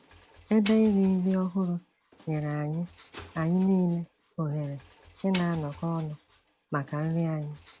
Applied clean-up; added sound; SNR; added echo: none; Engine; 18 dB; none.